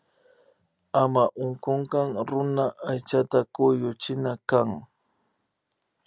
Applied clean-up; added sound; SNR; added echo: none; none; none; none.